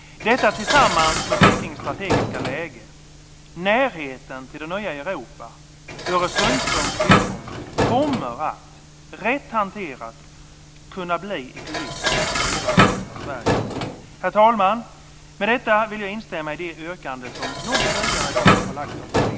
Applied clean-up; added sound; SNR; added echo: none; Dishes, pots, and pans; -1 dB; none.